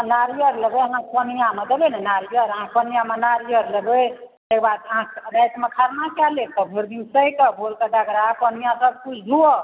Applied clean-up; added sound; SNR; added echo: none; none; none; none.